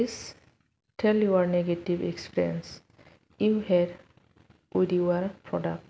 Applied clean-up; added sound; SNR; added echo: none; none; none; none.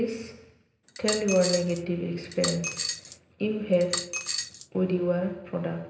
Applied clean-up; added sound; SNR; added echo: none; Coin (dropping); 5 dB; reverberation time 0.9 s.